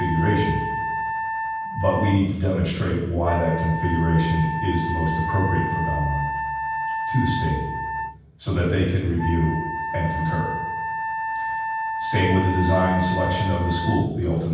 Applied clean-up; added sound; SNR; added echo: none; Wind instrument, woodwind instrument; 5 dB; reverberation time 1.2 s.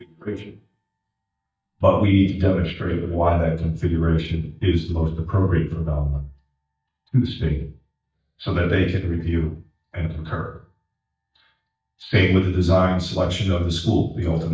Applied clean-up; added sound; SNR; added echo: neural mask model DeepFilterNet 3.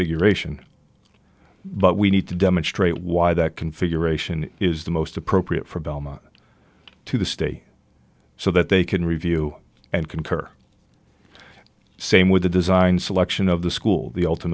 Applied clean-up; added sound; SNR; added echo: none; none; none; none.